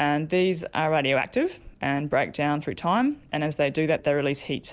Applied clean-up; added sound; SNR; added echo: none; none; none; none.